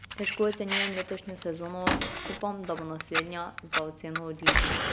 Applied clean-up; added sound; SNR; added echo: none; Cupboard open or close / Door + Fire; -3 dB; none.